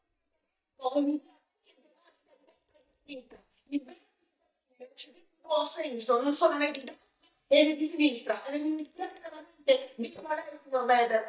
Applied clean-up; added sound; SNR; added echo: neural mask model DeepFilterNet 3.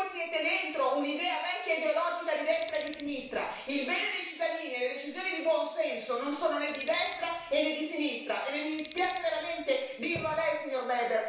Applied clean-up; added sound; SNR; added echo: none; Alarm; 19 dB; reverberation time 0.7 s.